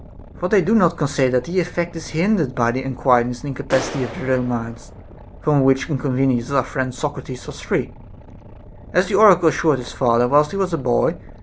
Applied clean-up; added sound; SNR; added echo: none; Clapping + Boat, Water vehicle; 16 dB; none.